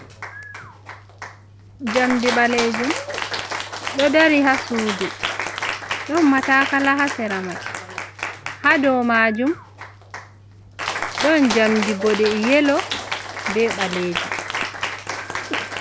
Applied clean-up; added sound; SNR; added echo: none; Cheering; 6 dB; none.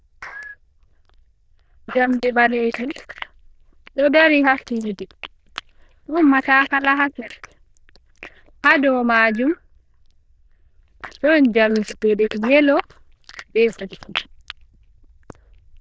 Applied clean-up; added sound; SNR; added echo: neural diffusion model UNIVERSE++.